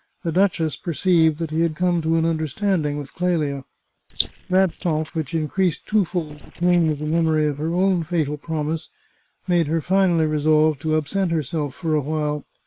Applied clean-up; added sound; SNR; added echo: neural separator model SepFormer WHAM!.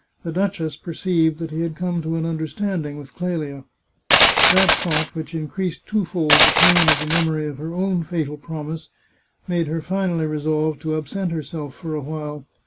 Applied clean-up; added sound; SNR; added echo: none; Glass; -3 dB; none.